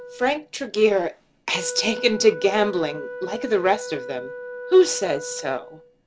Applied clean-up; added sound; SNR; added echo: none; Wind instrument, woodwind instrument; 12 dB; none.